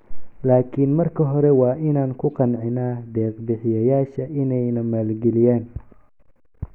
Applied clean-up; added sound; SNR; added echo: none; none; none; none.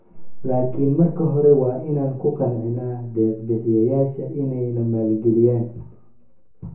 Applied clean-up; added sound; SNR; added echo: none; none; none; reverberation time 0.7 s.